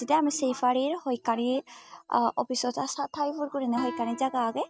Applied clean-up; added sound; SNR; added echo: neural mask model RNNoise.